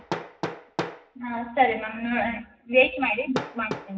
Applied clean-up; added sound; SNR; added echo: none; Hammer; 10 dB; reverberation time 0.4 s.